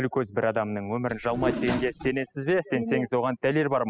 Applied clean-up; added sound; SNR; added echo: classical method spectral subtraction.